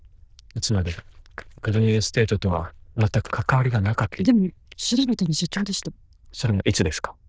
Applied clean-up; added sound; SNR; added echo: neural diffusion model UNIVERSE++.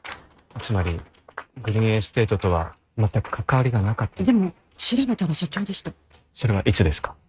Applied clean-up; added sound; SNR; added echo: neural mask model RNNoise.